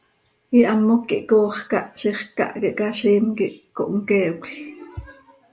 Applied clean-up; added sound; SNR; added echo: none; none; none; none.